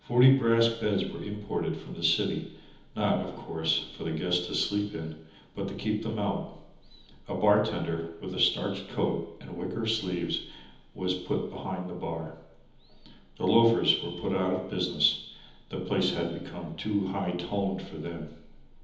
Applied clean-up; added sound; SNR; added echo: none; none; none; reverberation time 1.3 s.